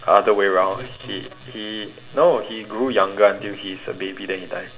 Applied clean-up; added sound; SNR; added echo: none; none; none; reverberation time 0.6 s.